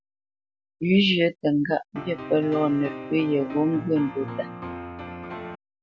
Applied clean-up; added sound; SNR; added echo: none; Piano; 11 dB; none.